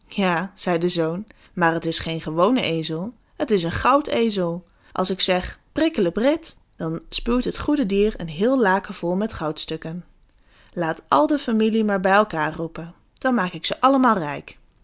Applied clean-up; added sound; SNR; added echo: none; none; none; none.